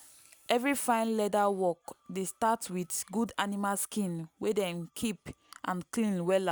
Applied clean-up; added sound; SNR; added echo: none; none; none; none.